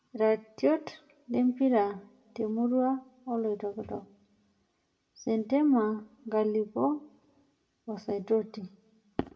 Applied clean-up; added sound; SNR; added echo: none; none; none; reverberation time 0.4 s.